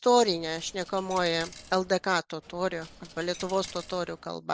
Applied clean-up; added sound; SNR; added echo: none; Coin (dropping); 19 dB; none.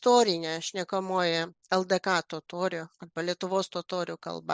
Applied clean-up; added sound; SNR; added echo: none; none; none; none.